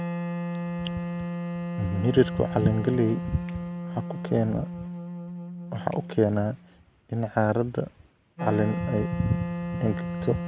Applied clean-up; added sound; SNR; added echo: none; Wind instrument, woodwind instrument; 5 dB; none.